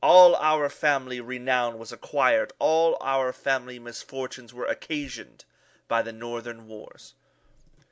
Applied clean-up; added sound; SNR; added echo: none; none; none; none.